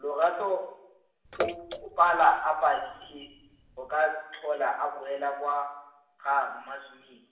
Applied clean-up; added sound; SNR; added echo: none; Bathtub (filling or washing) / Water / Splash, splatter; 11 dB; reverberation time 0.8 s.